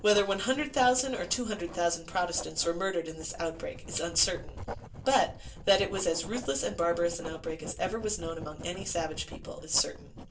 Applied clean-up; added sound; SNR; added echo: none; Writing; 13 dB; reverberation time 0.2 s.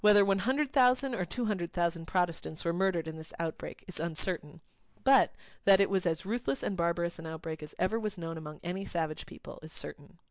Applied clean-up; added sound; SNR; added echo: none; none; none; none.